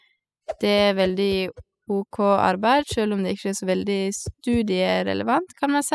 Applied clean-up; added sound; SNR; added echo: classical method spectral subtraction.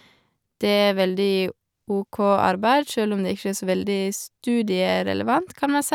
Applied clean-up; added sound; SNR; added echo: none; none; none; none.